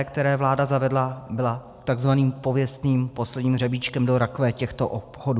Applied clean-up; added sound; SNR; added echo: none; none; none; none.